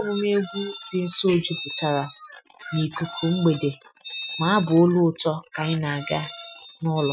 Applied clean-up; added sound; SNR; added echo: classical method Wiener filter.